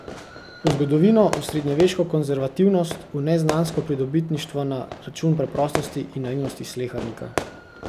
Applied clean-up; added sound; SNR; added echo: none; Fireworks; 11 dB; none.